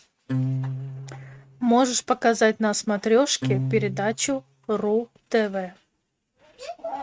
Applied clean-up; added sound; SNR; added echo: neural mask model RNNoise.